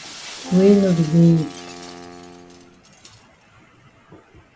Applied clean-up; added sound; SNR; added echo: none; Shatter + Wind instrument, woodwind instrument; 17 dB; none.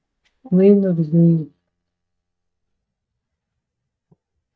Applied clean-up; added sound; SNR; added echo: neural mask model DeepFilterNet 3.